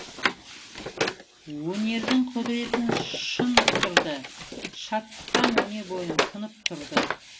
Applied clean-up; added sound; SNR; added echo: none; Wood; -2 dB; reverberation time 0.2 s.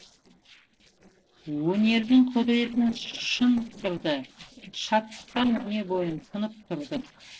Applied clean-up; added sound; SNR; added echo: neural separator model SepFormer DNS4.